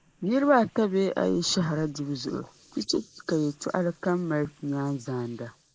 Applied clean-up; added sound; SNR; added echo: neural mask model Resemble Enhance denoiser.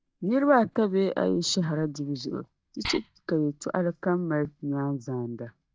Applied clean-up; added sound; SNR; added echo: neural mask model DeepFilterNet 3.